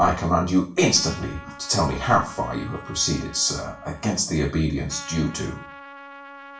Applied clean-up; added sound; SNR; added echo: none; Trumpet; 18 dB; reverberation time 0.4 s.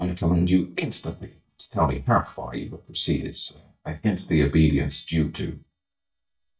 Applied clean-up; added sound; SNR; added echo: neural mask model DeepFilterNet 3.